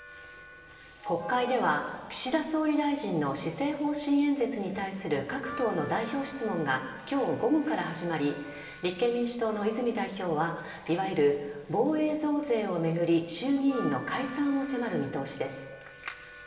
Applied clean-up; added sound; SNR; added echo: none; Harmonica; 19 dB; reverberation time 1.3 s.